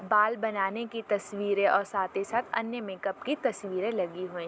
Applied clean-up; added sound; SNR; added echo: none; none; none; none.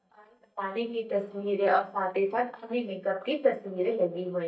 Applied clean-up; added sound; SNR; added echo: neural mask model DeepFilterNet 3.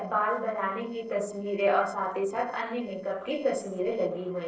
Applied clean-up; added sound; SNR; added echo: neural separator model SepFormer DNS4.